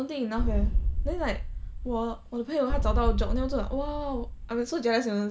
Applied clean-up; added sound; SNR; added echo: none; Boom; -2 dB; none.